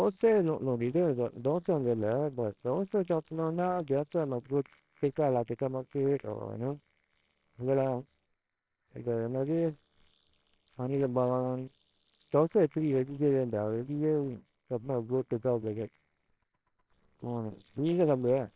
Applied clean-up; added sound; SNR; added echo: neural separator model SepFormer WHAMR!.